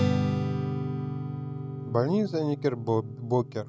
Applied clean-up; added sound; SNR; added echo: none; Strum; 1 dB; none.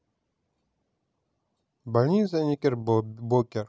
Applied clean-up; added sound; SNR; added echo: none; none; none; none.